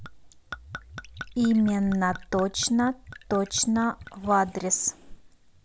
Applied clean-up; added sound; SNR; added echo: none; Gurgling / Chink, clink / Liquid; 17 dB; none.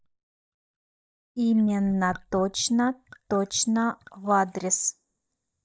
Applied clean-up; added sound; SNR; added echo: neural mask model DeepFilterNet 3.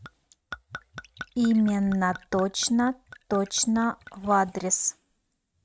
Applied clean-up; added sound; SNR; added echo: neural mask model RNNoise.